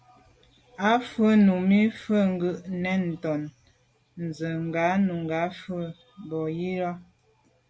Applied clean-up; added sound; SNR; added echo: none; none; none; none.